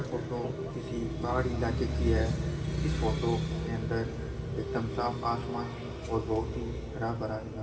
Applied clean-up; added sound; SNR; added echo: none; none; none; reverberation time 2.8 s.